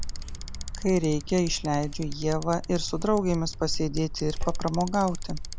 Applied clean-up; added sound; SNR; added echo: none; Bicycle; 4 dB; none.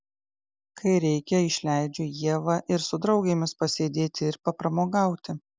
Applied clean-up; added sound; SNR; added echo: none; none; none; none.